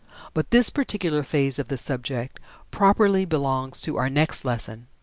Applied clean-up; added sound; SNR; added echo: none; none; none; none.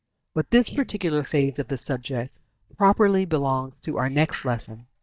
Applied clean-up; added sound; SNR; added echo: neural mask model DeepFilterNet 3.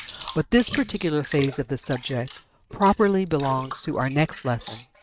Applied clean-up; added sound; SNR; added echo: neural mask model RNNoise.